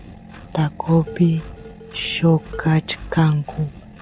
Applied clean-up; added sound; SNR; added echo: none; Dishes, pots, and pans + Engine; 16 dB; none.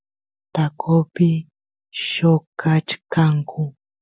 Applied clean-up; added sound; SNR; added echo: none; none; none; none.